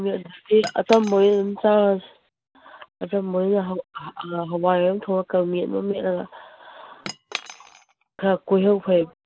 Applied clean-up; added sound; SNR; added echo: none; Cutlery, silverware / Chink, clink; 17 dB; none.